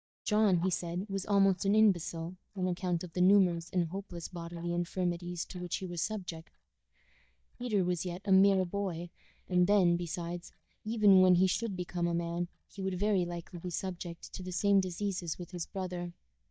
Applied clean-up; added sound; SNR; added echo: neural mask model DeepFilterNet 3.